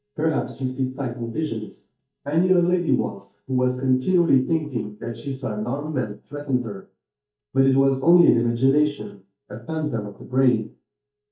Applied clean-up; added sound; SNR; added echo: neural mask model DeepFilterNet 3.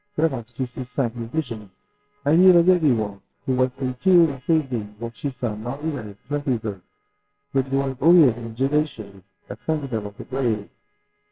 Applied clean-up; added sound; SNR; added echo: neural separator model SepFormer WHAMR!.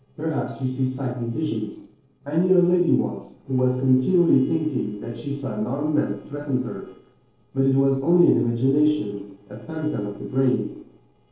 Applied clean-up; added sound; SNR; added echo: neural separator model SepFormer DNS4.